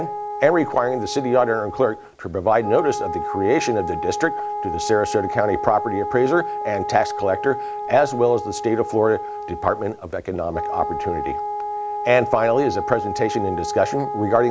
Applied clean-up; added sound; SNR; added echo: none; Wind instrument, woodwind instrument; 6 dB; none.